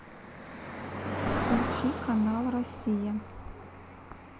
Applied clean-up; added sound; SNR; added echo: none; Cricket; 2 dB; none.